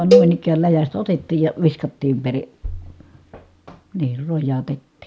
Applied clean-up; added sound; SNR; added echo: none; Cowbell; -1 dB; none.